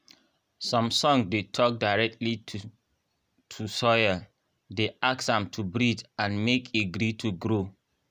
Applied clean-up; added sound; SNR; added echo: none; none; none; none.